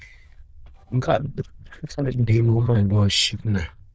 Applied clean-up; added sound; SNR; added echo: neural diffusion model UNIVERSE++.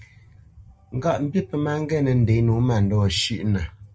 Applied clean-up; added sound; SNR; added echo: none; none; none; none.